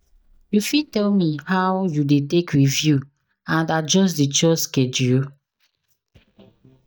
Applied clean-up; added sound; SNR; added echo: neural mask model DeepFilterNet 3.